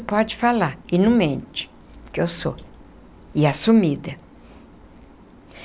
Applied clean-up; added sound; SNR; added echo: none; none; none; none.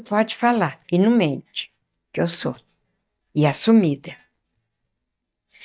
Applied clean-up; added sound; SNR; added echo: neural mask model DeepFilterNet 3.